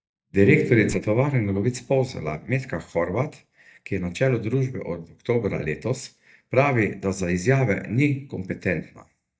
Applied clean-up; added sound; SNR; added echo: neural mask model DeepFilterNet 3.